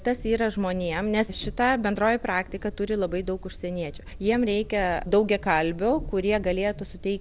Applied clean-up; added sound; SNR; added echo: none; Train; 14 dB; none.